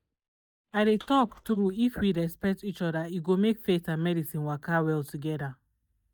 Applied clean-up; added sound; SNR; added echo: neural mask model DeepFilterNet 3.